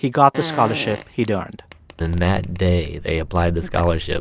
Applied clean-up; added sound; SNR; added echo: none; Fart; 15 dB; none.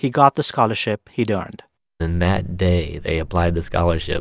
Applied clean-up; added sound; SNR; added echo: none; none; none; none.